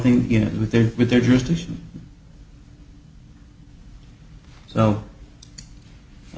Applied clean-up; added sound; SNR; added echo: none; none; none; none.